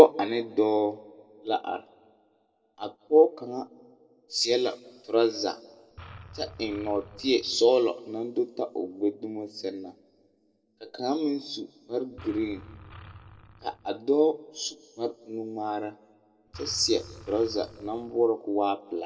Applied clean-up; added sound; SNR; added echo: none; Engine; 19 dB; reverberation time 1.0 s.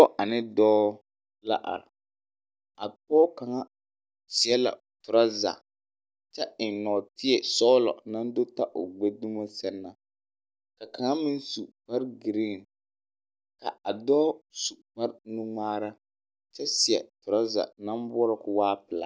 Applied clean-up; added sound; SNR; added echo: none; none; none; none.